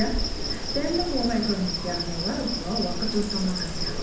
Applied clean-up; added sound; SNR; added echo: none; Insect; 0 dB; reverberation time 0.8 s.